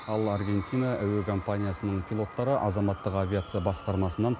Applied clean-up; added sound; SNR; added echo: none; Crowd / Cheering; 17 dB; none.